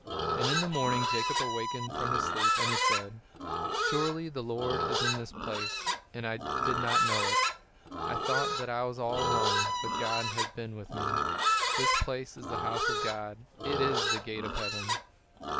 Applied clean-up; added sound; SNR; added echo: none; Livestock, farm animals, working animals + Bowed string instrument; -5 dB; none.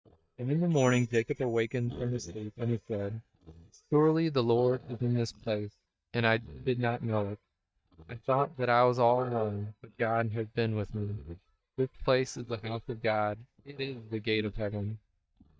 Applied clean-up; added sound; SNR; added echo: neural mask model DeepFilterNet 3.